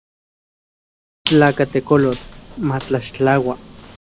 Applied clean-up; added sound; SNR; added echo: none; Squeak; 13 dB; none.